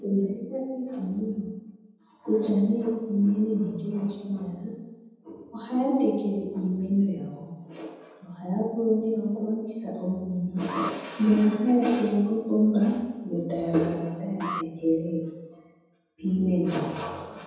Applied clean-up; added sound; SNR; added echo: none; Alarm; 13 dB; reverberation time 1.1 s.